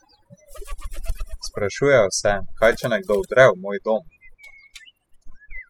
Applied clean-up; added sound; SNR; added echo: classical method spectral subtraction.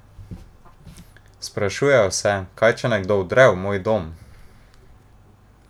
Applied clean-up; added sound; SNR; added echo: none; none; none; none.